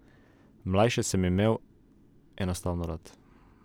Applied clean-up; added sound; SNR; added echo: none; none; none; none.